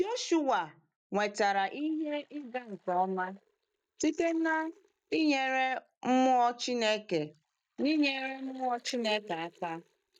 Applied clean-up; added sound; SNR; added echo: neural mask model DeepFilterNet 3.